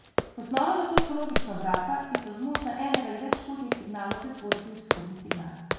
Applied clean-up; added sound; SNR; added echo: none; Run; -1 dB; reverberation time 1.1 s.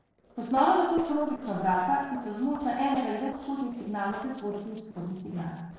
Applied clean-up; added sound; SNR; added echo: neural separator model SepFormer DNS4.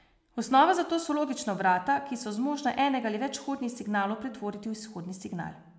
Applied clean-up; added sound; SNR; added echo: none; none; none; none.